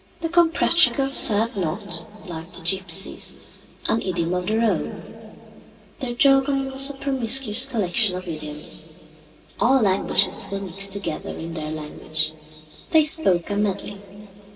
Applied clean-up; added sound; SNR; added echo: none; none; none; reverberation time 3.0 s.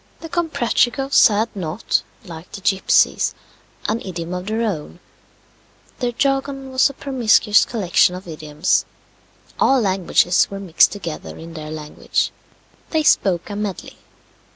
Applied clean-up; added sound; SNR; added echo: none; none; none; none.